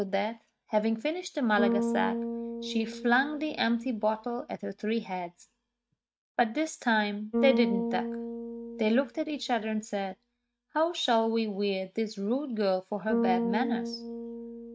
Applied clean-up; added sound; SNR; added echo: neural mask model RNNoise.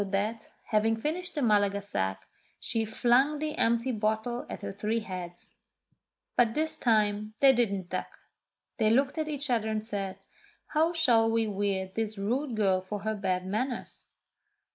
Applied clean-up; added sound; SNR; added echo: neural mask model Resemble Enhance denoiser.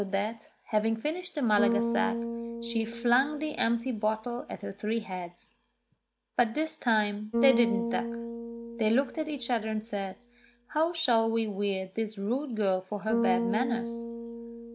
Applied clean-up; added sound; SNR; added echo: none; Bass guitar; 5 dB; none.